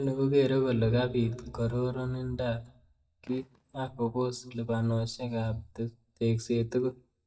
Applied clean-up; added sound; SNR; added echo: neural mask model DeepFilterNet 3.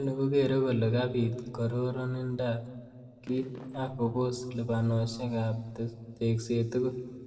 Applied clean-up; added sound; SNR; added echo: neural separator model SepFormer DNS4.